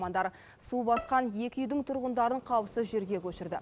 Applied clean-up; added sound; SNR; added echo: none; Bowed string instrument; 15 dB; none.